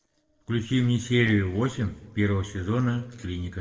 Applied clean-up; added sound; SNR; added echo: neural separator model SepFormer DNS4.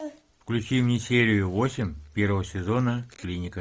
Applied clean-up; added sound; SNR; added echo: none; none; none; none.